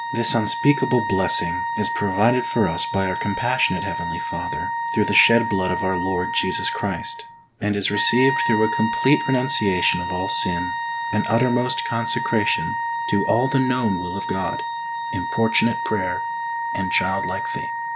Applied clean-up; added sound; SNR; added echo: none; Wind instrument, woodwind instrument; 3 dB; none.